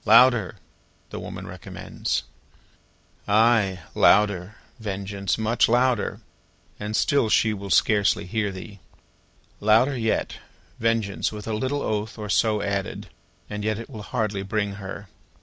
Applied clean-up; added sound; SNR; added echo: none; none; none; none.